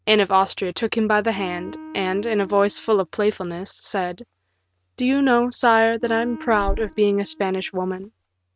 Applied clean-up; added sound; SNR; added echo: neural mask model RNNoise.